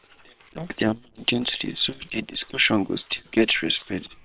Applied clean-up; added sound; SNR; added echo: neural separator model SepFormer WHAM!.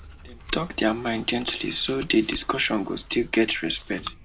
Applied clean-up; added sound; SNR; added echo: none; Chewing, mastication; 16 dB; none.